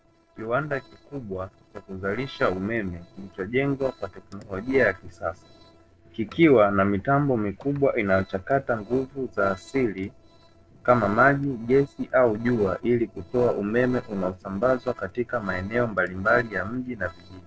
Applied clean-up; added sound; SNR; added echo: neural separator model SepFormer DNS4.